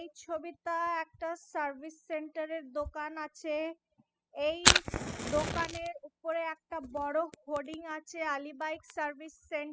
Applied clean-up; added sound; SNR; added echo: classical method spectral subtraction.